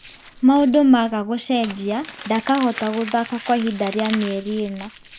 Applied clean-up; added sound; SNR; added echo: none; Crumpling, crinkling; 17 dB; none.